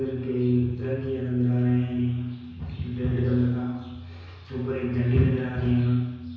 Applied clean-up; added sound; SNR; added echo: none; none; none; reverberation time 1.1 s.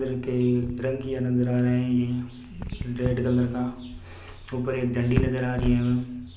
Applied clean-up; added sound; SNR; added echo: none; none; none; none.